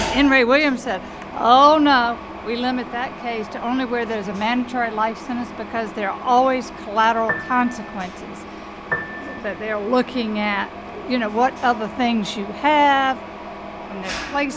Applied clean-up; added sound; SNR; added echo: none; Mechanisms + Piano; 12 dB; none.